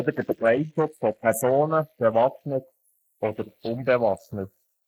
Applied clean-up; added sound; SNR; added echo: neural mask model Resemble Enhance denoiser.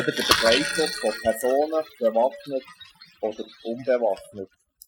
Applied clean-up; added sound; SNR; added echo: classical method Wiener filter.